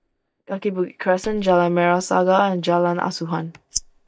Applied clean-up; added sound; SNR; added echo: neural mask model DeepFilterNet 3.